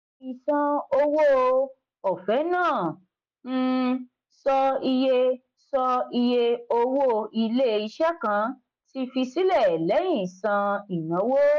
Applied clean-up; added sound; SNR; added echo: none; none; none; none.